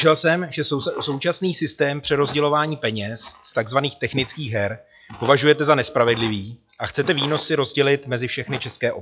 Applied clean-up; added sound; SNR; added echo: classical method log-MMSE.